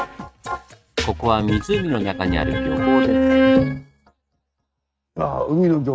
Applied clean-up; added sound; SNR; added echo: neural mask model RNNoise.